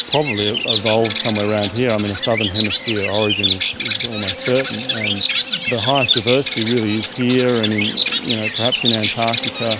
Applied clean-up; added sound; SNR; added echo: none; Bird vocalization, bird call, bird song; 2 dB; none.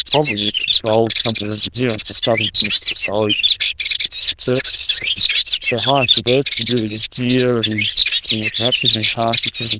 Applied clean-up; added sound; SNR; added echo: neural diffusion model UNIVERSE++.